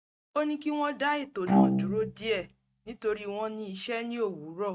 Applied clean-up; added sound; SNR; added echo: neural mask model RNNoise.